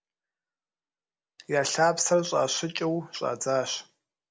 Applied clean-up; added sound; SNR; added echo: none; none; none; none.